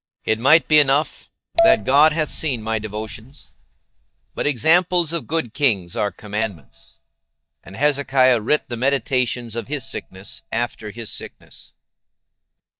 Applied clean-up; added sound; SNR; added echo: neural mask model DeepFilterNet 3.